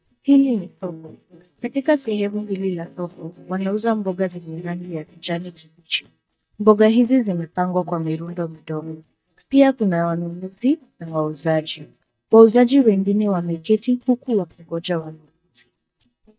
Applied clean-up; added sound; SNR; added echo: neural mask model DeepFilterNet 3.